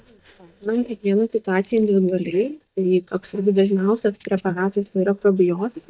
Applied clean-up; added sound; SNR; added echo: neural mask model DeepFilterNet 3.